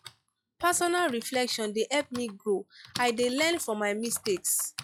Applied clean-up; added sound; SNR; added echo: classical method log-MMSE.